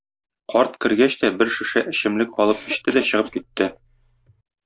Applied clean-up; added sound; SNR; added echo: none; Cough; 18 dB; none.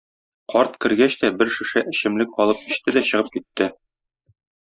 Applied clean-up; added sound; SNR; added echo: classical method spectral subtraction.